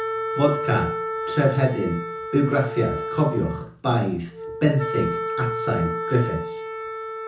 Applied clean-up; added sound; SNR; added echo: none; Wind instrument, woodwind instrument; 5 dB; reverberation time 0.5 s.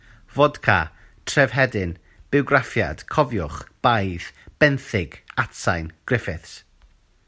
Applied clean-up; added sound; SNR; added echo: none; none; none; none.